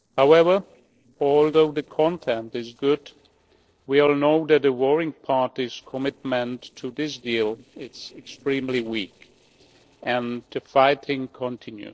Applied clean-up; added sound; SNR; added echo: neural separator model SepFormer DNS4.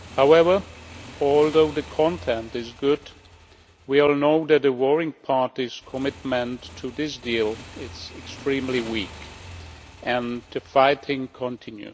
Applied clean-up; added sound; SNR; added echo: none; Motorcycle / Engine; 19 dB; none.